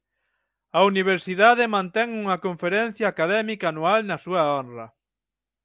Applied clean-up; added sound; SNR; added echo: none; none; none; none.